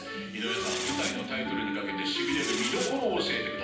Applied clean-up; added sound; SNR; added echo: none; Fireworks; 8 dB; reverberation time 0.9 s.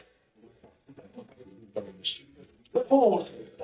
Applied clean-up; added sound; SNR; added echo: neural mask model DeepFilterNet 3.